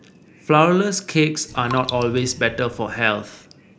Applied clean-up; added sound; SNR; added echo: none; Raindrop; 15 dB; none.